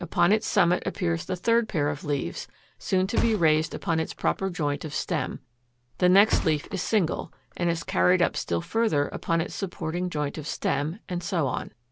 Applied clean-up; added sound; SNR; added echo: none; Thump, thud; 9 dB; none.